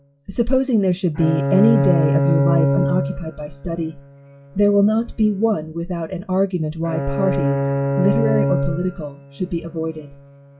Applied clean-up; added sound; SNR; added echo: classical method log-MMSE.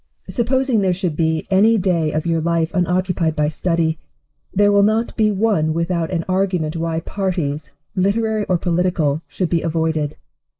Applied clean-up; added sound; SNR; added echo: neural mask model Resemble Enhance denoiser.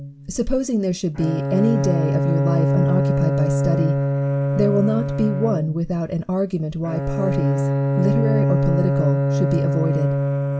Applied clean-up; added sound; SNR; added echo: none; Bowed string instrument; -2 dB; none.